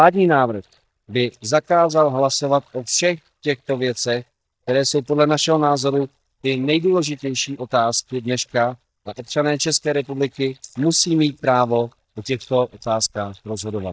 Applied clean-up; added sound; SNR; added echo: neural mask model DeepFilterNet 3.